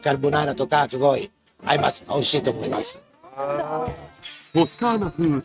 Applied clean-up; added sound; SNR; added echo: neural mask model RNNoise.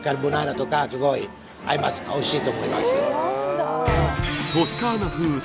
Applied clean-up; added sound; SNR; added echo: none; Bowed string instrument; 13 dB; none.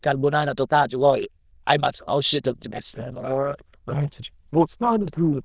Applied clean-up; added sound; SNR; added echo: neural diffusion model UNIVERSE++.